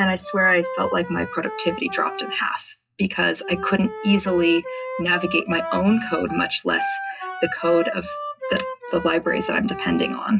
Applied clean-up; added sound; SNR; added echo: classical method WPE with log-MMSE.